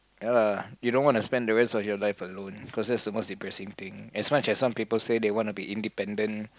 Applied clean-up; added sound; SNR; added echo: none; none; none; none.